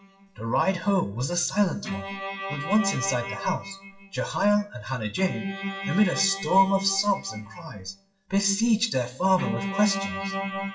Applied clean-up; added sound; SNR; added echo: classical method WPE with log-MMSE.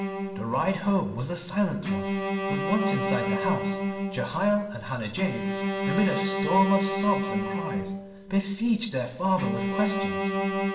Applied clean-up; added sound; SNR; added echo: none; Bowed string instrument; 2 dB; reverberation time 1.7 s.